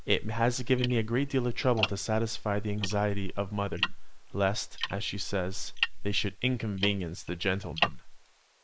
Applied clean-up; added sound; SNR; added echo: neural mask model Resemble Enhance denoiser.